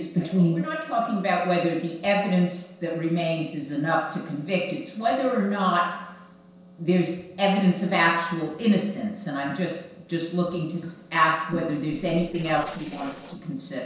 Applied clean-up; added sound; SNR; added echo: neural separator model SepFormer DNS4.